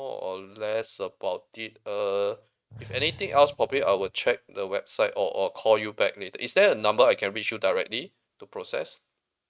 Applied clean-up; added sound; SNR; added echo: neural mask model RNNoise.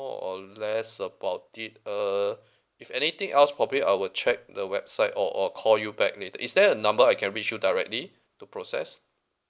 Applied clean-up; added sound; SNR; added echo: none; none; none; none.